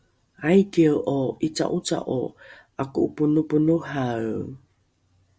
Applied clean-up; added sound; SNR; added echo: none; none; none; none.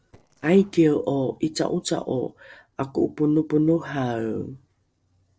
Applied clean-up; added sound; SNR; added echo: neural separator model SepFormer DNS4.